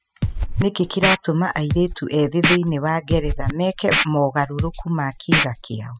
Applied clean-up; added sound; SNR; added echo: classical method spectral subtraction.